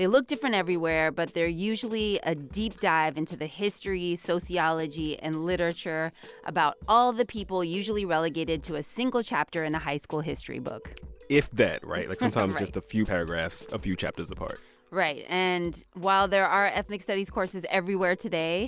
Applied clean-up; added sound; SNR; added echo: none; none; none; none.